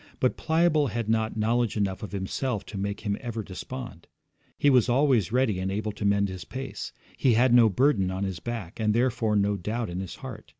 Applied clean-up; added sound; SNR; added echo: none; none; none; none.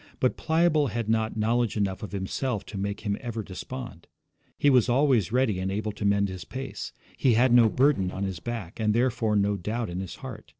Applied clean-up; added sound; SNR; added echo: neural separator model SepFormer DNS4.